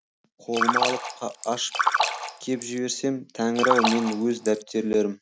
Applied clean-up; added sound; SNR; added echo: none; Splash, splatter; 0 dB; none.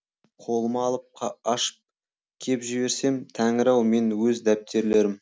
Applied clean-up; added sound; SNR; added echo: none; none; none; none.